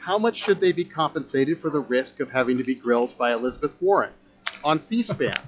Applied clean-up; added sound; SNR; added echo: classical method log-MMSE.